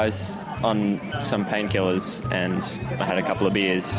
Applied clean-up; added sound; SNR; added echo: none; none; none; none.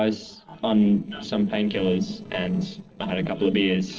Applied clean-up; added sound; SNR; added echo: neural separator model SepFormer DNS4.